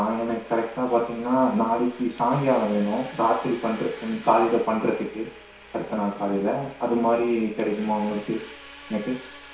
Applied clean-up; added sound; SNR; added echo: none; Domestic sounds, home sounds; 19 dB; reverberation time 0.6 s.